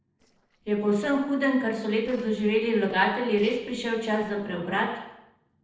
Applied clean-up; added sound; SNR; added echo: neural separator model SepFormer DNS4.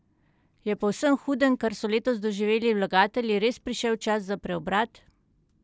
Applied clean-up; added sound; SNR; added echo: none; none; none; none.